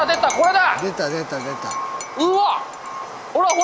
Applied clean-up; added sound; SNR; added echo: none; Cutlery, silverware / Dishes, pots, and pans / Chink, clink; 16 dB; none.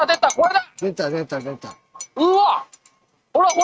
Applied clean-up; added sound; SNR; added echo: neural mask model RNNoise.